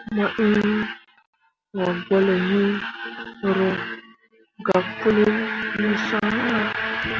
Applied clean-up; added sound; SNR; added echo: none; none; none; none.